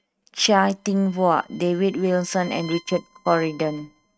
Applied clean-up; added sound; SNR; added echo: neural mask model RNNoise.